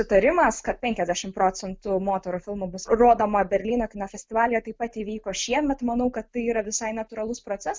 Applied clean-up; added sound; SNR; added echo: none; none; none; none.